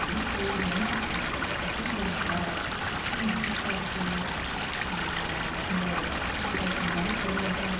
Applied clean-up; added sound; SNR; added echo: none; Stream / Liquid; -5 dB; reverberation time 0.7 s.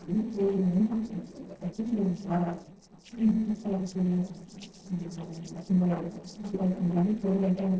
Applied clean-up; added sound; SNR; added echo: neural separator model SepFormer DNS4.